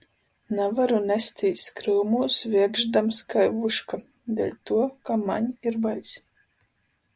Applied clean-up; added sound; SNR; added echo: none; none; none; none.